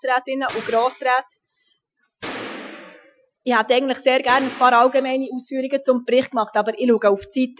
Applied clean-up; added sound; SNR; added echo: classical method Wiener filter.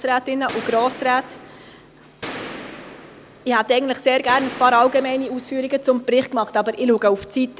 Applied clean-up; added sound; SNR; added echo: none; Gunshot, gunfire; 15 dB; none.